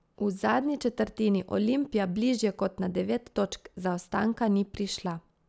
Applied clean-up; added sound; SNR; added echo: none; none; none; none.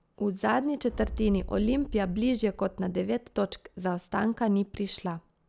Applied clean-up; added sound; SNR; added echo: none; Boom; 11 dB; none.